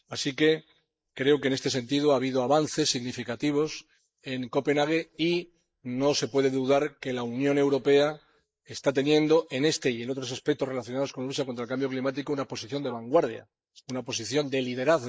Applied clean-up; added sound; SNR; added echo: neural mask model Resemble Enhance denoiser.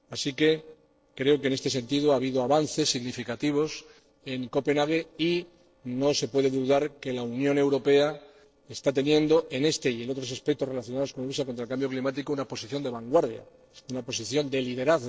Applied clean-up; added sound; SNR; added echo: neural separator model SepFormer DNS4.